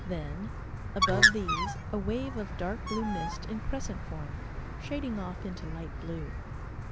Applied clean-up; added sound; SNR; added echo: none; Bird; -3 dB; none.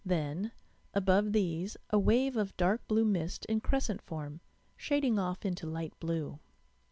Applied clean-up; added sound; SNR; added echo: none; none; none; none.